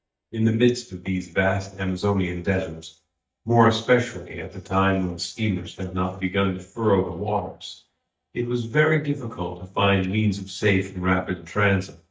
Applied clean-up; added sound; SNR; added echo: neural mask model DeepFilterNet 3.